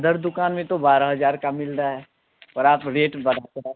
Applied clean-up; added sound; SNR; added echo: none; none; none; none.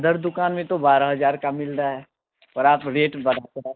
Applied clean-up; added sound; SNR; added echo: neural mask model Resemble Enhance denoiser.